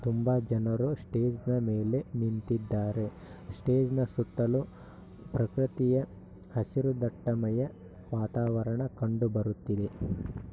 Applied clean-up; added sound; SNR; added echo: none; none; none; none.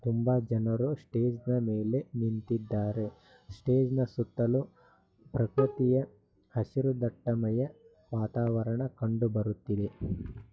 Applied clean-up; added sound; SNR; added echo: classical method log-MMSE.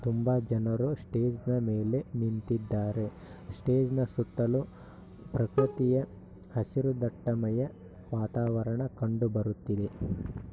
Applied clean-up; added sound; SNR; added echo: none; Bowed string instrument; 7 dB; none.